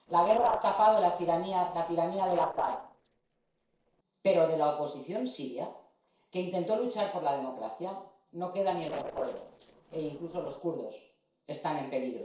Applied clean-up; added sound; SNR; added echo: neural separator model SepFormer DNS4.